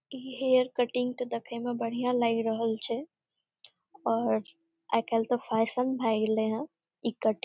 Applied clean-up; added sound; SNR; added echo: none; none; none; none.